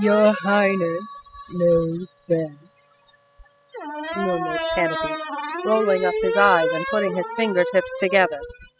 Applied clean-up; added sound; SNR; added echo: classical method spectral subtraction.